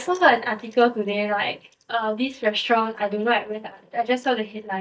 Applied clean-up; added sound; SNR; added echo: neural mask model DeepFilterNet 3.